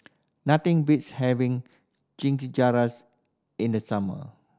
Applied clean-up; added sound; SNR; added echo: none; none; none; none.